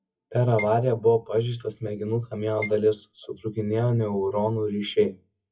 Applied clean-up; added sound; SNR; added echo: classical method WPE with log-MMSE.